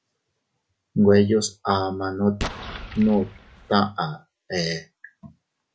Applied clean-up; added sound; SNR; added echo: none; Explosion; 11 dB; none.